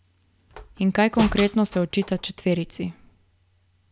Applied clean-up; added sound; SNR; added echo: none; Slam; 13 dB; none.